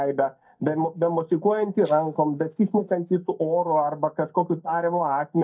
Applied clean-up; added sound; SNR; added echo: neural mask model DeepFilterNet 3.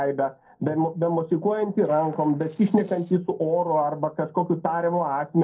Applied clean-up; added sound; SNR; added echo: neural separator model SepFormer DNS4.